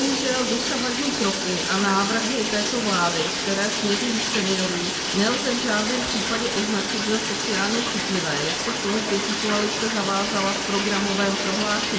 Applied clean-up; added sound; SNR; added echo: none; Bathtub (filling or washing); 1 dB; reverberation time 1.5 s.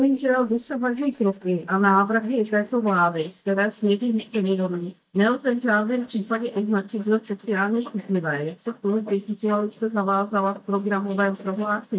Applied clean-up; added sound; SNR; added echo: neural mask model DeepFilterNet 3.